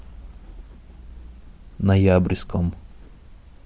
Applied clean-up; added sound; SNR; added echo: none; none; none; none.